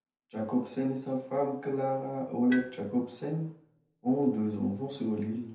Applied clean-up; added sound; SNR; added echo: none; Tools; 17 dB; reverberation time 0.5 s.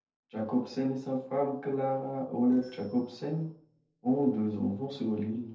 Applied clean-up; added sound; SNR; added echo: neural separator model SepFormer DNS4.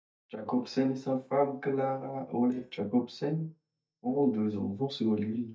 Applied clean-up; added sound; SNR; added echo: neural mask model DeepFilterNet 3.